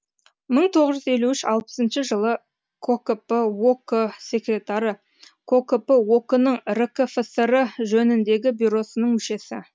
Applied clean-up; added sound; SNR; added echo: none; none; none; none.